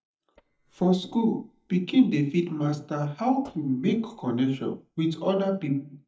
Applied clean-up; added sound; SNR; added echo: neural mask model DeepFilterNet 3.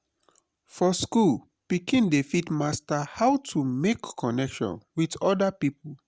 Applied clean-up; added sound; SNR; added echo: none; none; none; none.